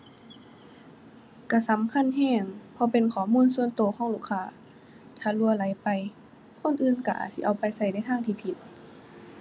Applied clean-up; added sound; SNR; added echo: none; none; none; none.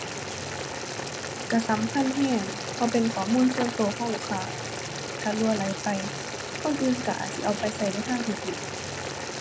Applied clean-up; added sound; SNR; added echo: none; Boiling; 5 dB; none.